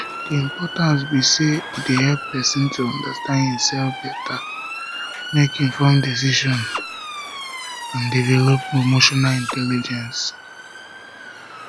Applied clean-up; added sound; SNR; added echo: none; Drill + Motor vehicle (road) / Siren; 10 dB; none.